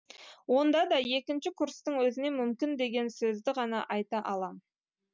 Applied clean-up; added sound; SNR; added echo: none; none; none; none.